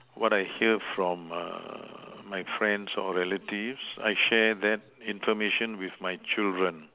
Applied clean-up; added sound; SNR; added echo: none; none; none; none.